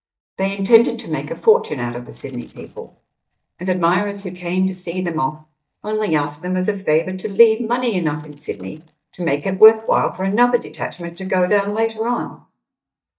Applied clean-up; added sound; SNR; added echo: neural mask model DeepFilterNet 3.